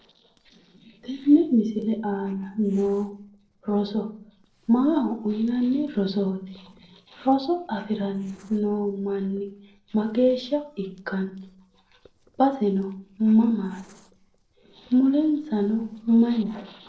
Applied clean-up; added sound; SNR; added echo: neural separator model SepFormer DNS4.